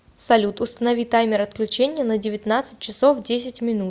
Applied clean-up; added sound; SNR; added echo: none; none; none; none.